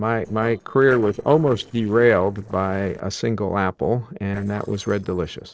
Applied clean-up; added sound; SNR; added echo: neural separator model SepFormer DNS4.